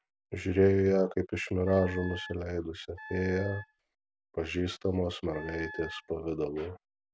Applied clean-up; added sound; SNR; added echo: none; Wind instrument, woodwind instrument; 14 dB; none.